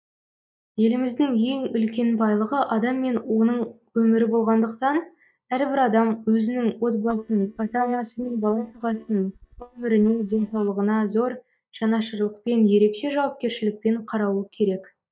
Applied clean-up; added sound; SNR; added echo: neural mask model DeepFilterNet 3.